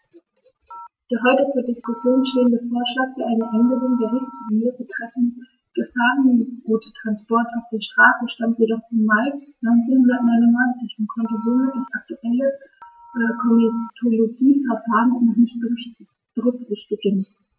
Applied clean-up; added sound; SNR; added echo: neural mask model RNNoise.